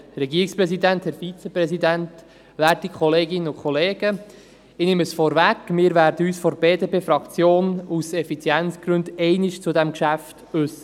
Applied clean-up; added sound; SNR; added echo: none; none; none; none.